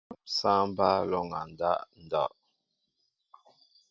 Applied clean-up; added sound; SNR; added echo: none; none; none; none.